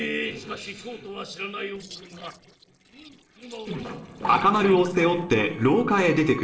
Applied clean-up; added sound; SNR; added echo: neural separator model SepFormer DNS4.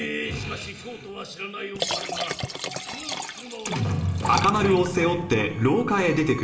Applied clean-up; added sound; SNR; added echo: none; Liquid; 7 dB; reverberation time 1.6 s.